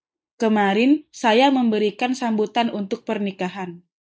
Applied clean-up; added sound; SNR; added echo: neural mask model Resemble Enhance denoiser.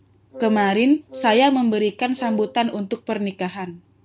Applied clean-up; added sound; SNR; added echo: none; Wind instrument, woodwind instrument; 15 dB; none.